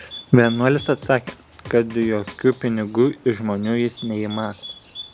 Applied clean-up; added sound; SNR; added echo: none; Bird + Drum; 18 dB; none.